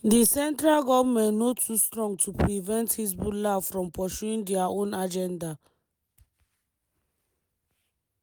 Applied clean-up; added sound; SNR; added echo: none; none; none; none.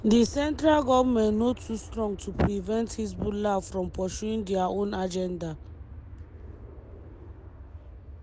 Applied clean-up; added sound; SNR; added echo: none; Aircraft; 15 dB; none.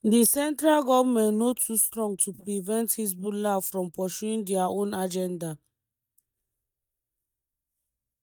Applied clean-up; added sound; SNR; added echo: neural mask model DeepFilterNet 3.